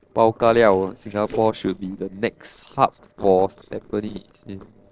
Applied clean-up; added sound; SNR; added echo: neural separator model SepFormer DNS4.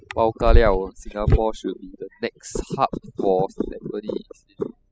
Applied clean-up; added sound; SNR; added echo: classical method spectral subtraction.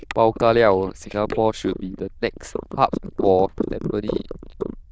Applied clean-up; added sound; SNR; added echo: neural diffusion model UNIVERSE++.